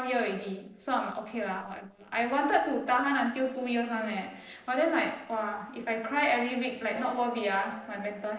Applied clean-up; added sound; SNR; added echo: neural separator model SepFormer DNS4.